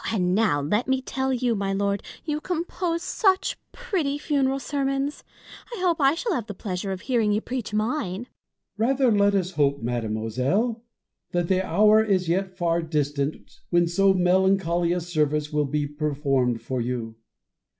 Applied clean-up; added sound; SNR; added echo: none; none; none; none.